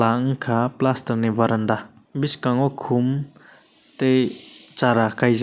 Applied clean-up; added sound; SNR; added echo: none; none; none; none.